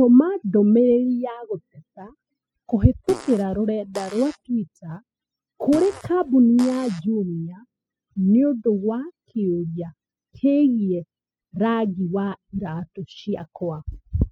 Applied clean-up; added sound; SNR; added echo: classical method spectral subtraction.